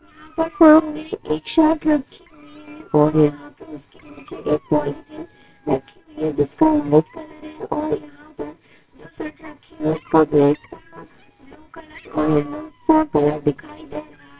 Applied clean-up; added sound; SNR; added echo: neural separator model SepFormer WHAMR!.